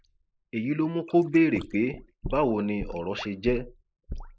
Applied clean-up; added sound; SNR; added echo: neural mask model Resemble Enhance denoiser.